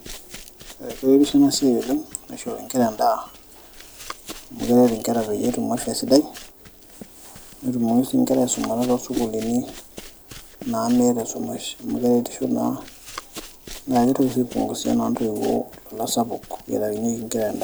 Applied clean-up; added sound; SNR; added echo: none; Run; 19 dB; none.